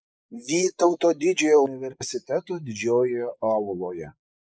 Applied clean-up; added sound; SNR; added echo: neural mask model Resemble Enhance denoiser.